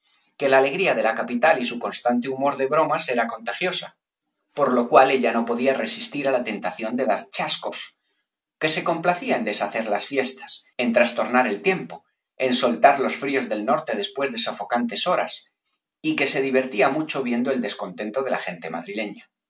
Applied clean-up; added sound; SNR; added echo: none; none; none; none.